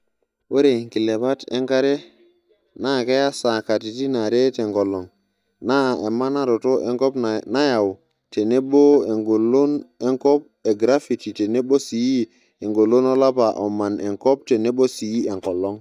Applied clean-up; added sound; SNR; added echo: neural mask model DeepFilterNet 3.